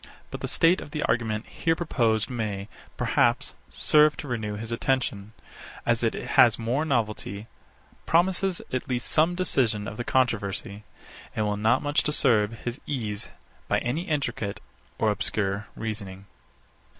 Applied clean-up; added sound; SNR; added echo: none; none; none; none.